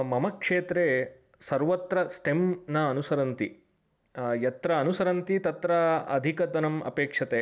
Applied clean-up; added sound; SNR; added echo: none; none; none; none.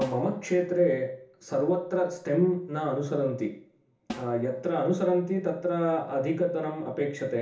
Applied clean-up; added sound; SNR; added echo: none; Snare drum; 18 dB; reverberation time 0.7 s.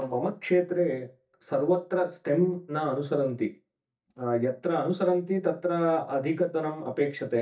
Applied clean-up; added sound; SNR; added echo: neural mask model DeepFilterNet 3.